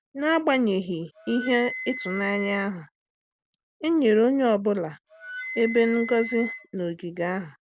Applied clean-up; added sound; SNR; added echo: none; Wind instrument, woodwind instrument; 13 dB; none.